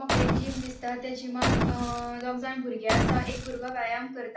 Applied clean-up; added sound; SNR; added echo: none; Boom; -4 dB; reverberation time 0.4 s.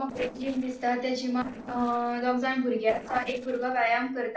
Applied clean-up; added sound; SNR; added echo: neural separator model SepFormer DNS4.